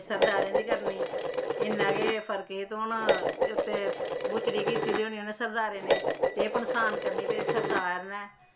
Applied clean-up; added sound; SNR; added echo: none; Dishes, pots, and pans; -3 dB; none.